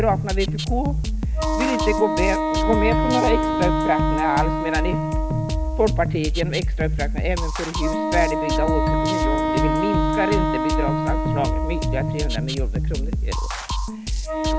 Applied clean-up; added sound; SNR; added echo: none; Wind instrument, woodwind instrument + Drum kit; -5 dB; none.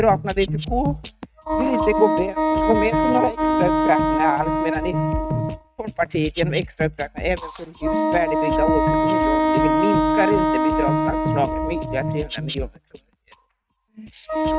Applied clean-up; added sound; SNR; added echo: neural mask model RNNoise.